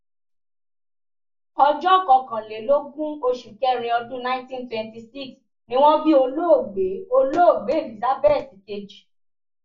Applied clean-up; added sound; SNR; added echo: none; none; none; reverberation time 0.2 s.